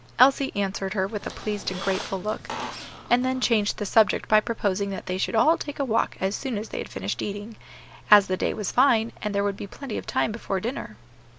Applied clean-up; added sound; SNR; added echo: none; Squeak; 12 dB; none.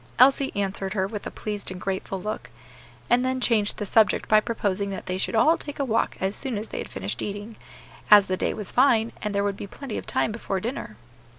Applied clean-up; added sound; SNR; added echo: none; none; none; none.